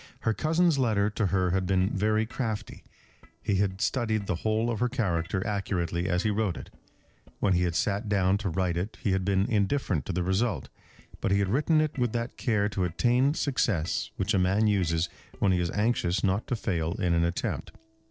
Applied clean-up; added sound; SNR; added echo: neural separator model SepFormer DNS4.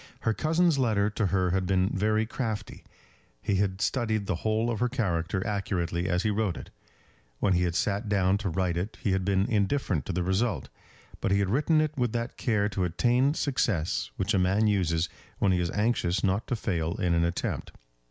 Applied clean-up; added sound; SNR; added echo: none; none; none; none.